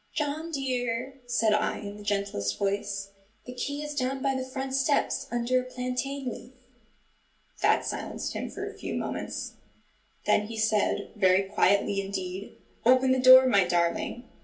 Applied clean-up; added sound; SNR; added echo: none; none; none; reverberation time 0.3 s.